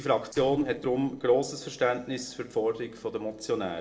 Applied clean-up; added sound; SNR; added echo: neural separator model SepFormer DNS4.